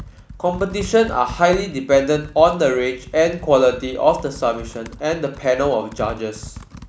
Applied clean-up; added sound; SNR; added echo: none; Computer keyboard; 17 dB; none.